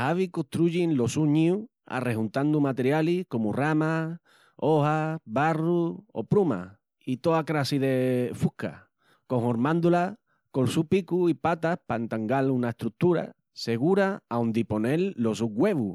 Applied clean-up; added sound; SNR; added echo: none; none; none; none.